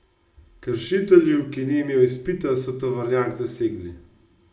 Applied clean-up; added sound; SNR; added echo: none; none; none; reverberation time 0.6 s.